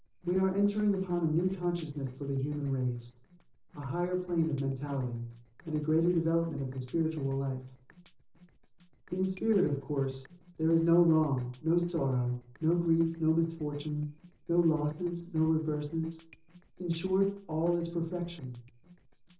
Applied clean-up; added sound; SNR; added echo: neural separator model SepFormer DNS4.